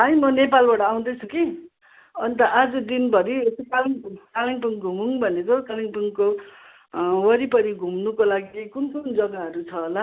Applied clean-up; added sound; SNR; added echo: none; none; none; none.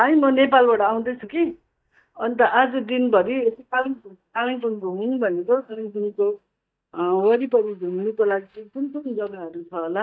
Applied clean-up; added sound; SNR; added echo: neural mask model DeepFilterNet 3.